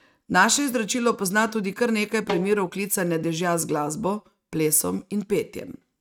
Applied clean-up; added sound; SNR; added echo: neural mask model RNNoise.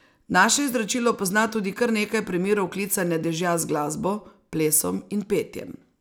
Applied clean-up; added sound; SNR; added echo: none; none; none; none.